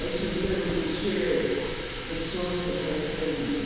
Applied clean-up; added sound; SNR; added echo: none; Water tap, faucet; 6 dB; reverberation time 1.9 s.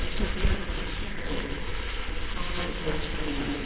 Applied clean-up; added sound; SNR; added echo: neural separator model SepFormer WHAMR!.